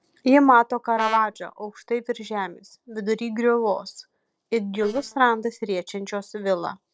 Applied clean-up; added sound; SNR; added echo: neural separator model SepFormer DNS4.